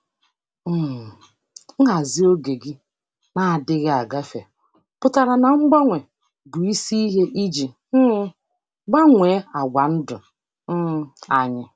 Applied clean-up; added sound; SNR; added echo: none; none; none; none.